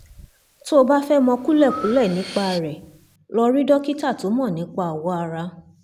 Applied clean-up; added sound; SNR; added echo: none; Breathing; 18 dB; none.